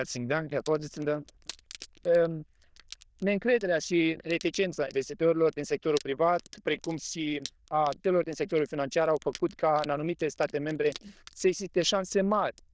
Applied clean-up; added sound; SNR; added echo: neural diffusion model UNIVERSE++.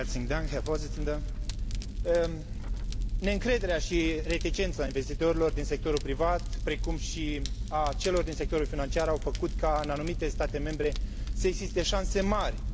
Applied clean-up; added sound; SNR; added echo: none; Fire; 1 dB; none.